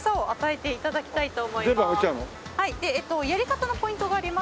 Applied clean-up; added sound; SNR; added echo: none; none; none; none.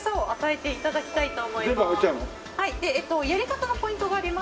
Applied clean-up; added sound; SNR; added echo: none; Bowed string instrument; 19 dB; reverberation time 0.6 s.